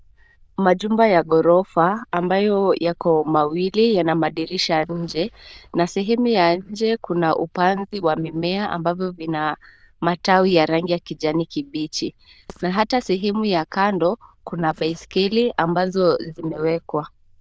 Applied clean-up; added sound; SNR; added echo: neural diffusion model UNIVERSE++.